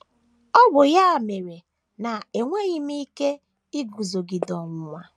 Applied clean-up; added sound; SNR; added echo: none; none; none; none.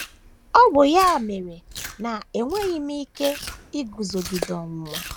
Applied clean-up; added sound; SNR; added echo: none; Chewing, mastication; 15 dB; none.